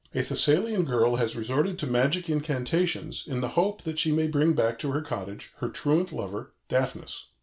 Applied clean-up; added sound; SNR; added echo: none; none; none; none.